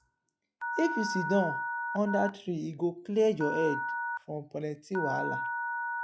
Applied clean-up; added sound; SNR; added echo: classical method log-MMSE.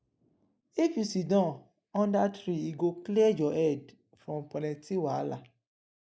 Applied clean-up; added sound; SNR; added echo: neural mask model Resemble Enhance denoiser.